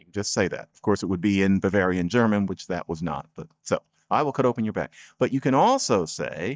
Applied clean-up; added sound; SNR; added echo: neural mask model DeepFilterNet 3.